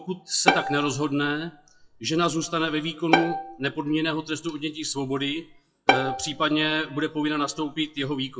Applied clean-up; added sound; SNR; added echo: classical method WPE with log-MMSE.